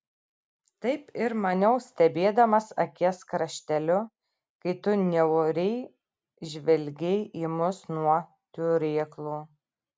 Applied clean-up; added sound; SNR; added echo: none; none; none; none.